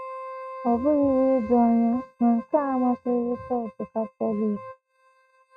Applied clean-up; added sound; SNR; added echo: neural mask model RNNoise.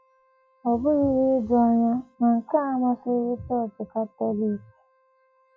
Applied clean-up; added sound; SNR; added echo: classical method log-MMSE.